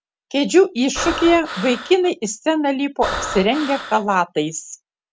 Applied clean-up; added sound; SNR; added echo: none; Breathing; 8 dB; none.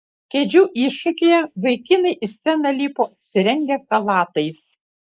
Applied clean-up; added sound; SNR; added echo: neural mask model Resemble Enhance denoiser.